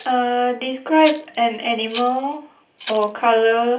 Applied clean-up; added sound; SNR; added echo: none; Rattle (instrument); 19 dB; reverberation time 0.3 s.